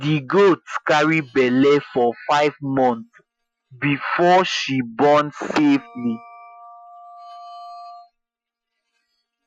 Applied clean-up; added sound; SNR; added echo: classical method Wiener filter.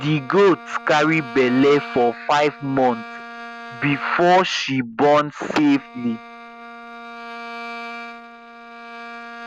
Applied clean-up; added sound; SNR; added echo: none; Bowed string instrument; 16 dB; none.